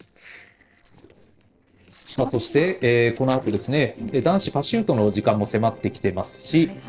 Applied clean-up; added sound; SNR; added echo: neural separator model SepFormer DNS4.